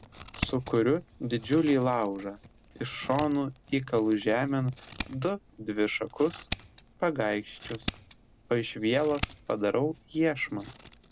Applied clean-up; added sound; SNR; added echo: none; Scissors; 5 dB; none.